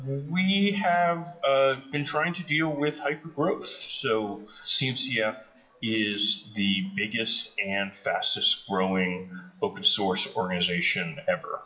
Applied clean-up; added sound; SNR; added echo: classical method WPE with log-MMSE.